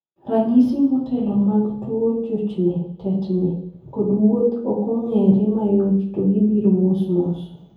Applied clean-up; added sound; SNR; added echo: none; none; none; reverberation time 0.7 s.